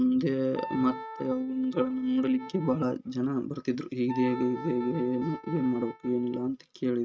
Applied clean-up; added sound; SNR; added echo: neural mask model RNNoise.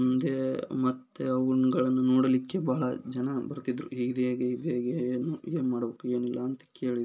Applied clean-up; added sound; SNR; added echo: none; none; none; none.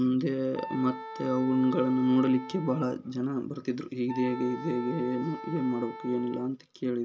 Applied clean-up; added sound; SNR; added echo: none; Wind instrument, woodwind instrument; 14 dB; none.